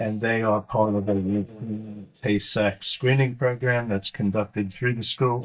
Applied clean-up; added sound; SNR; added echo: neural mask model DeepFilterNet 3.